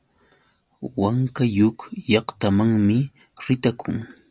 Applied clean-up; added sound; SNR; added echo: none; none; none; none.